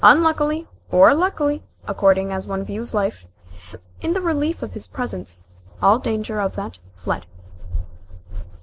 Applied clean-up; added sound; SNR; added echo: none; none; none; none.